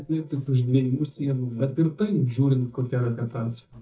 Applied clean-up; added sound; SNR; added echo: neural mask model DeepFilterNet 3.